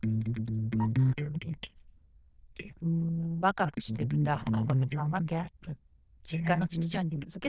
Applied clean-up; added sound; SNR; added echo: neural diffusion model UNIVERSE++.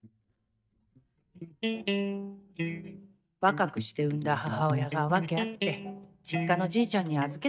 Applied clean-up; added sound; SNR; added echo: neural mask model DeepFilterNet 3.